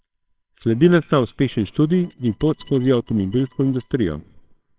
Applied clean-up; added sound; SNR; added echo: neural separator model SepFormer WHAMR!.